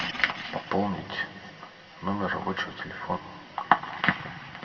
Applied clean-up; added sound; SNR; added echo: none; none; none; reverberation time 1.6 s.